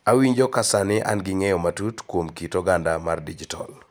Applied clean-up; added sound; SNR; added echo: none; none; none; none.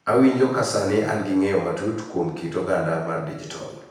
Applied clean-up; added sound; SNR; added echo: none; none; none; reverberation time 0.9 s.